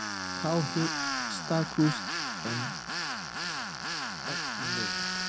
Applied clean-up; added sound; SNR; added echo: none; Tools; -1 dB; none.